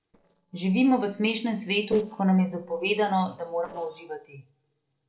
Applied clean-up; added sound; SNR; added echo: neural separator model SepFormer DNS4.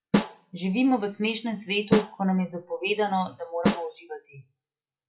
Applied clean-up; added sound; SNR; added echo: classical method WPE with log-MMSE.